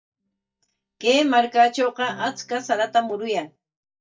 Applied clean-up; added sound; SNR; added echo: neural mask model DeepFilterNet 3.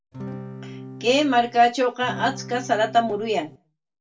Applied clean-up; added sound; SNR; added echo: none; Acoustic guitar / Strum; 14 dB; reverberation time 0.2 s.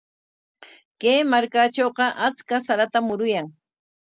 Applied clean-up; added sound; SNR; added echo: none; none; none; none.